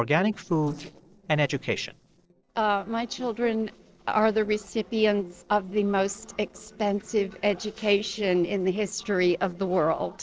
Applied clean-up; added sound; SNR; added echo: neural separator model SepFormer DNS4.